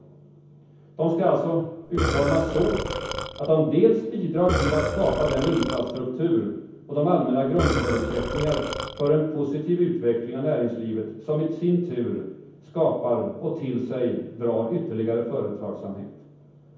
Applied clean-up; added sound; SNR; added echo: none; Burping, eructation; 3 dB; reverberation time 0.9 s.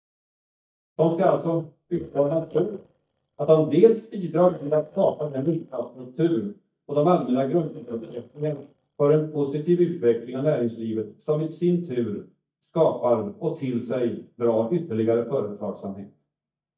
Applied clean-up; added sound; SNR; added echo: neural mask model DeepFilterNet 3.